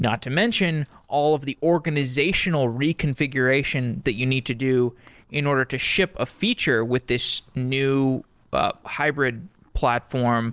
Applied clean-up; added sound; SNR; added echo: neural separator model SepFormer DNS4.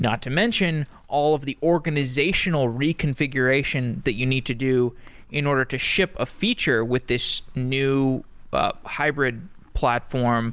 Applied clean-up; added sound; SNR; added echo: none; Livestock, farm animals, working animals; 18 dB; none.